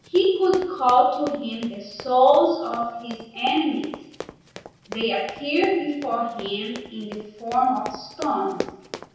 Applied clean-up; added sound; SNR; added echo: none; Run; 16 dB; reverberation time 0.9 s.